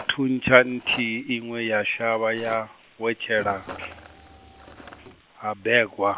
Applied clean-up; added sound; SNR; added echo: none; Rattle + Car; 19 dB; none.